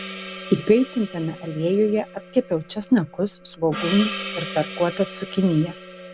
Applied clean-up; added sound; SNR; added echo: none; Gong; 12 dB; none.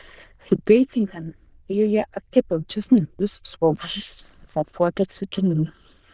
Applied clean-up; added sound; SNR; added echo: neural diffusion model UNIVERSE++.